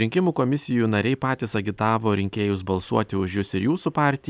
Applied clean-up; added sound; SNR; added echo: none; none; none; none.